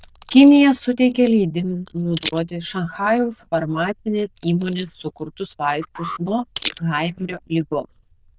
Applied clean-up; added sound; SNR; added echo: neural diffusion model UNIVERSE++.